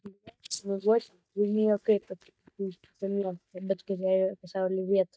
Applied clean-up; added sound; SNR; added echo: neural mask model DeepFilterNet 3.